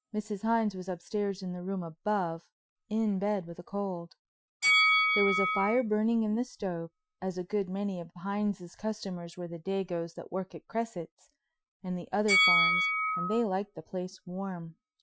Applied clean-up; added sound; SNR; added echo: classical method Wiener filter.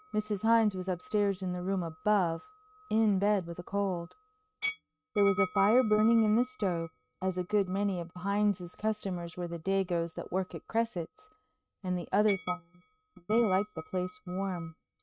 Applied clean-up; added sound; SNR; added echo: neural mask model RNNoise.